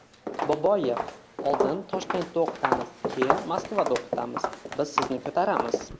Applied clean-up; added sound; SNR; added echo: none; Walk, footsteps; 2 dB; none.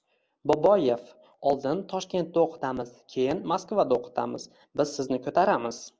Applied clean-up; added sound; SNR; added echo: none; none; none; none.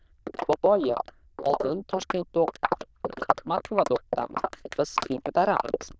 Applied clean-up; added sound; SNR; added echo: neural diffusion model UNIVERSE++.